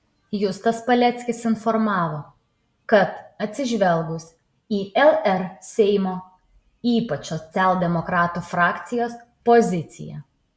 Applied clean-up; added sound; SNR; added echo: none; none; none; none.